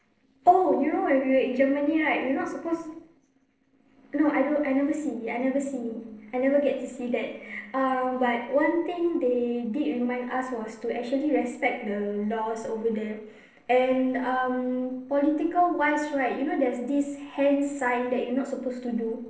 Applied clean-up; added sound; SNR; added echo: neural separator model SepFormer DNS4.